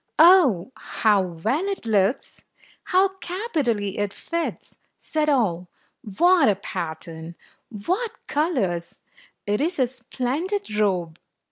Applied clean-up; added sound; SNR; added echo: none; none; none; none.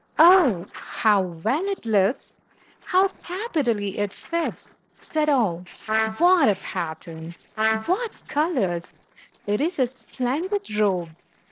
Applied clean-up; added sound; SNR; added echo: neural separator model SepFormer DNS4.